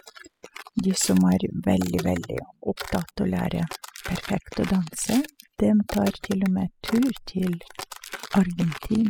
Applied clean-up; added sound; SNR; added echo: classical method spectral subtraction.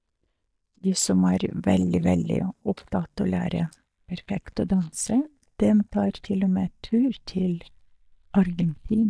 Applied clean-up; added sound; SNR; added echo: neural mask model DeepFilterNet 3.